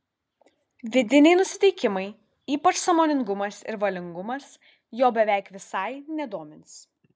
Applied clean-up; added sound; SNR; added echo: none; none; none; none.